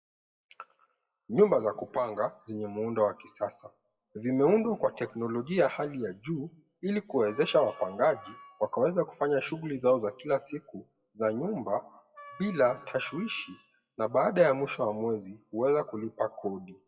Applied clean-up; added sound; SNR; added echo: classical method WPE with log-MMSE.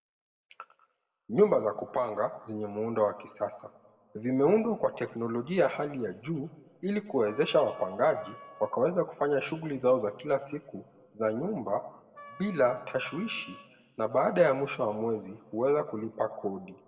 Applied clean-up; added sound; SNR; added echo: none; Wind instrument, woodwind instrument; 20 dB; reverberation time 1.1 s.